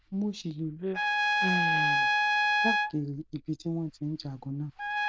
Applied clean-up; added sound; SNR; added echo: neural diffusion model UNIVERSE++.